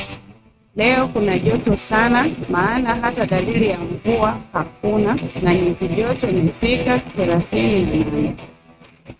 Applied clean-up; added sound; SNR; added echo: neural mask model RNNoise.